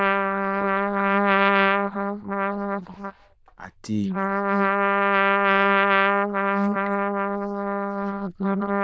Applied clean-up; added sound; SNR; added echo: neural diffusion model UNIVERSE++.